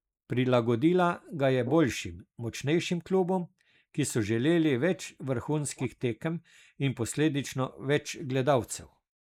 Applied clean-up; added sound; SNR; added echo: neural mask model Resemble Enhance denoiser.